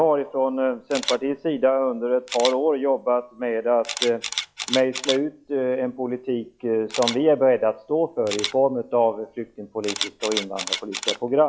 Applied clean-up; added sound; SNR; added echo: classical method log-MMSE.